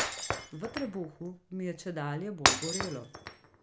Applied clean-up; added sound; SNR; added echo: none; Shatter; -4 dB; none.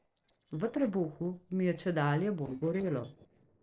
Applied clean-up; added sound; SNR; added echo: neural separator model SepFormer DNS4.